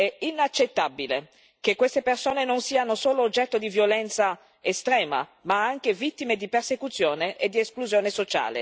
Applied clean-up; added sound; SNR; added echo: none; none; none; none.